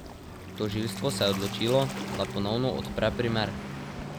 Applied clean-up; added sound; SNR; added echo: none; Waves, surf; 6 dB; none.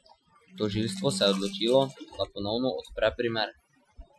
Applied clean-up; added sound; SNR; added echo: classical method Wiener filter.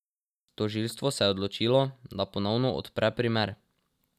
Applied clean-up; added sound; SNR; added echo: none; none; none; none.